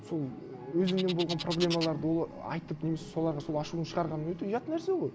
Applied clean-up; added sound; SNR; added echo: none; Bird; 12 dB; none.